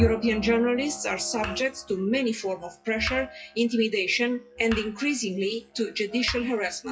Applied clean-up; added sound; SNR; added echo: classical method WPE with log-MMSE.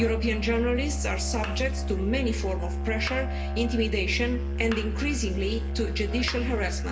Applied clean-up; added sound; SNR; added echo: none; Musical instrument; 0 dB; reverberation time 1.6 s.